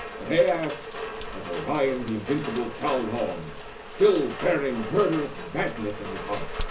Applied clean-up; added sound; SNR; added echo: none; Rain; 8 dB; reverberation time 0.4 s.